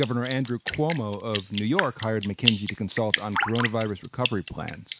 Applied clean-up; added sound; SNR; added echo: none; Drip; 4 dB; none.